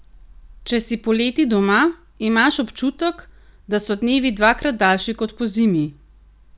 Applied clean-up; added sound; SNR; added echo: none; none; none; none.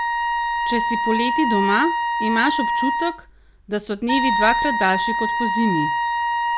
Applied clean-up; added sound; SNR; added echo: none; Wind instrument, woodwind instrument; -2 dB; none.